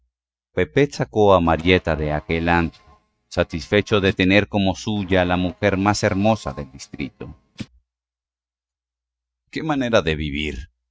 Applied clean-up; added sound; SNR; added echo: neural mask model RNNoise.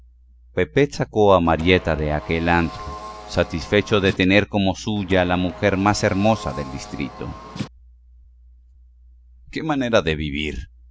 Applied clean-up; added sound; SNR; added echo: none; Car; 15 dB; none.